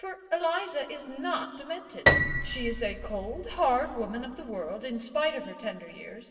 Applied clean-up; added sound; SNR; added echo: none; Piano; -2 dB; reverberation time 2.0 s.